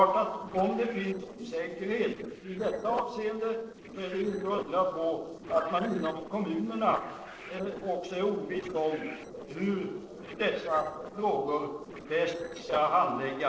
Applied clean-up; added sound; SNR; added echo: neural separator model SepFormer DNS4.